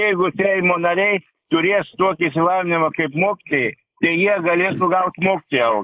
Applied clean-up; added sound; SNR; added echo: neural mask model Resemble Enhance denoiser.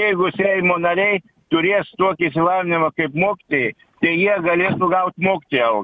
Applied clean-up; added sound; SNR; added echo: none; none; none; none.